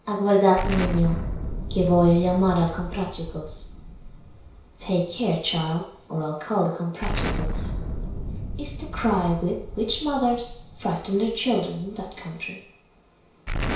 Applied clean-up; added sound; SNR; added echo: none; Explosion; 7 dB; reverberation time 0.6 s.